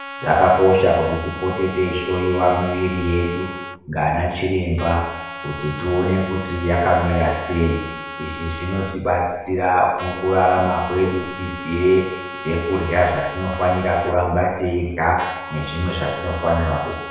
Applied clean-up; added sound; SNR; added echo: none; Trumpet; 13 dB; reverberation time 1.0 s.